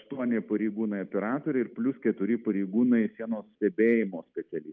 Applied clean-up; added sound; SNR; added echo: none; none; none; none.